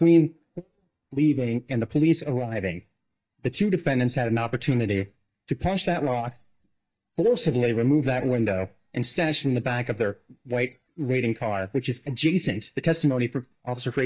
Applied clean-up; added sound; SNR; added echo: neural mask model DeepFilterNet 3.